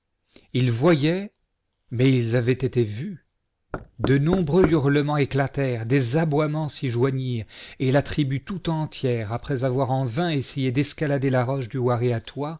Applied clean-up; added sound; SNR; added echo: none; Knock; 6 dB; none.